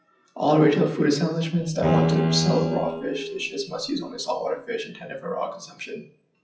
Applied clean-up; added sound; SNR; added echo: classical method WPE with log-MMSE.